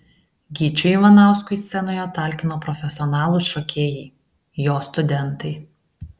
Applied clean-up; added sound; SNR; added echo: none; none; none; none.